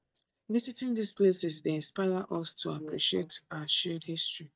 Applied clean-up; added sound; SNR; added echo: neural mask model DeepFilterNet 3.